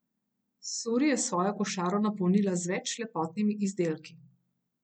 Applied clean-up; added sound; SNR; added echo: none; none; none; none.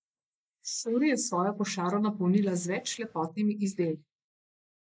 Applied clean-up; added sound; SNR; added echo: neural mask model Resemble Enhance denoiser.